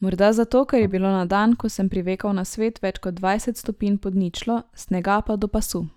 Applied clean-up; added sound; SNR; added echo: neural mask model DeepFilterNet 3.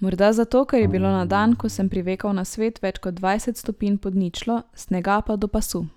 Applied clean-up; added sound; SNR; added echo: none; Bowed string instrument; 13 dB; none.